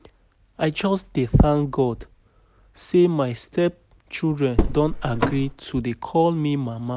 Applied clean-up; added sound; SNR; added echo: none; Car; 0 dB; none.